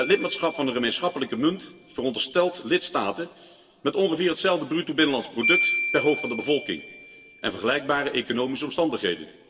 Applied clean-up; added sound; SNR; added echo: none; Marimba, xylophone; 9 dB; reverberation time 1.6 s.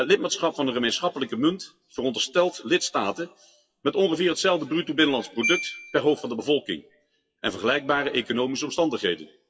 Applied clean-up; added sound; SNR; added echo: classical method WPE with log-MMSE.